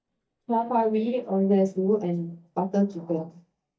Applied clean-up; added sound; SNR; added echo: neural mask model DeepFilterNet 3.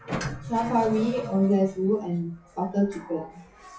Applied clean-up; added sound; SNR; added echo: classical method WPE with log-MMSE.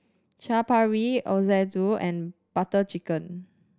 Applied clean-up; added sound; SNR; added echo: none; none; none; none.